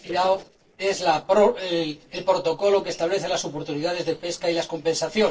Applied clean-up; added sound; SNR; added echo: neural separator model SepFormer DNS4.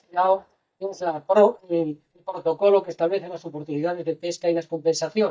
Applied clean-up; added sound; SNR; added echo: neural mask model DeepFilterNet 3.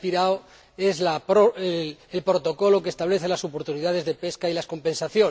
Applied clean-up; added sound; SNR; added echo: none; none; none; none.